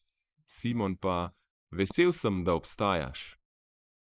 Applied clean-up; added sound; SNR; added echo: neural mask model Resemble Enhance denoiser.